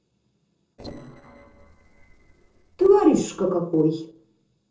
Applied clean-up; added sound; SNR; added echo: neural separator model SepFormer DNS4.